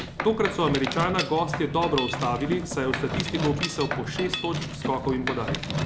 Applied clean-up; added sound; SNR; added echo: none; Mechanisms; 3 dB; none.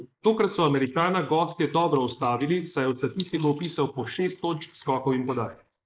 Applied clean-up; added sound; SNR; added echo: neural mask model Resemble Enhance denoiser.